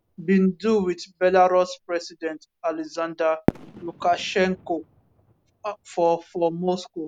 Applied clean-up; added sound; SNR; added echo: none; Fireworks; 13 dB; none.